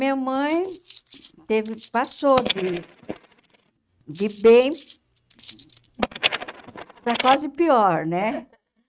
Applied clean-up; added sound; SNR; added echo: neural mask model RNNoise.